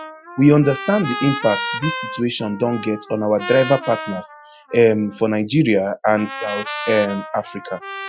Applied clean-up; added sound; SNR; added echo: classical method Wiener filter.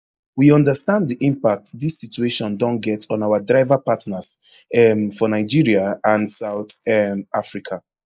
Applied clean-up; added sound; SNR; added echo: neural mask model Resemble Enhance denoiser.